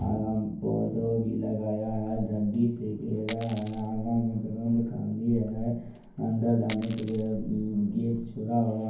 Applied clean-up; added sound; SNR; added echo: none; Coin (dropping); 13 dB; reverberation time 0.9 s.